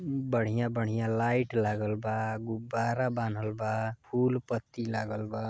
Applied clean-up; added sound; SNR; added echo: none; none; none; none.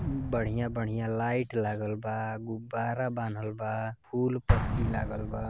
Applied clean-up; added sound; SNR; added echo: none; Explosion; 3 dB; none.